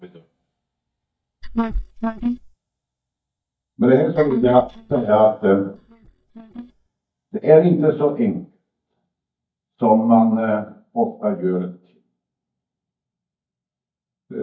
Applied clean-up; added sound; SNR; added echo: neural mask model DeepFilterNet 3.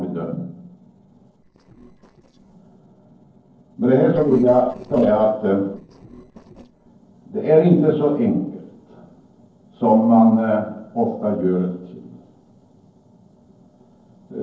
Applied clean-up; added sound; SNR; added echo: neural separator model SepFormer DNS4.